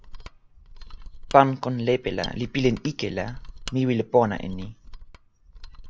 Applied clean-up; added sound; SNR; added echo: none; Mechanisms; 14 dB; none.